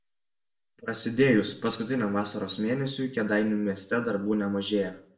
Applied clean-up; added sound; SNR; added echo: none; none; none; reverberation time 0.5 s.